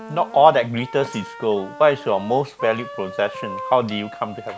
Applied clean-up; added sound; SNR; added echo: none; Wind instrument, woodwind instrument; 15 dB; none.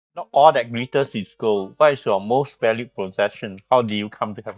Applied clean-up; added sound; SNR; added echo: neural mask model DeepFilterNet 3.